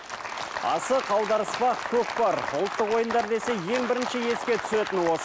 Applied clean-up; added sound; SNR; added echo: none; none; none; none.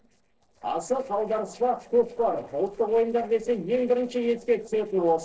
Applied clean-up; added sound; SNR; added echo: neural separator model SepFormer DNS4.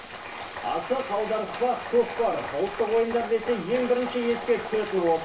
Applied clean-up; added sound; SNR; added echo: none; Frying (food); 18 dB; reverberation time 0.4 s.